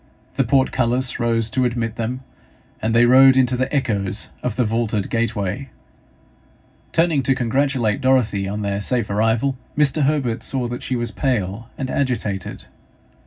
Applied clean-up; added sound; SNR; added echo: none; none; none; reverberation time 0.4 s.